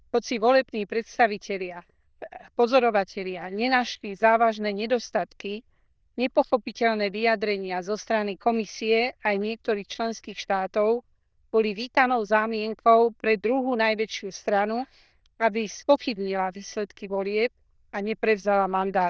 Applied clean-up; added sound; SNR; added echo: neural diffusion model UNIVERSE++.